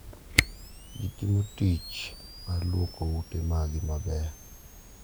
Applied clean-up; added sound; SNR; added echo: none; Camera; 6 dB; none.